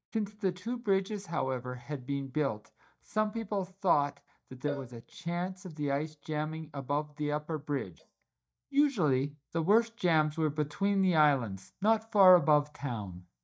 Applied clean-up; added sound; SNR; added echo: neural mask model DeepFilterNet 3.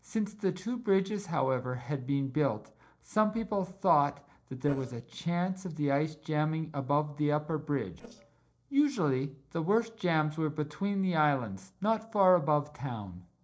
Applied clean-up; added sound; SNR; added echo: neural separator model SepFormer DNS4.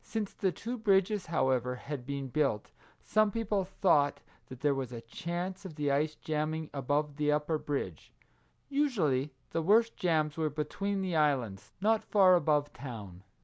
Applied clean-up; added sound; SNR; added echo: none; none; none; none.